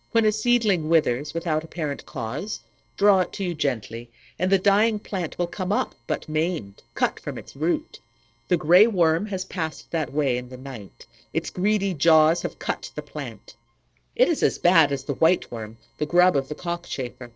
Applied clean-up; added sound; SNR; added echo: neural separator model SepFormer DNS4.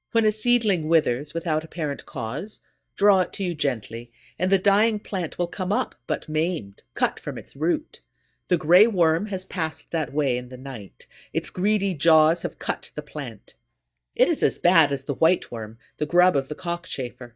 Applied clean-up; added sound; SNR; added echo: neural mask model DeepFilterNet 3.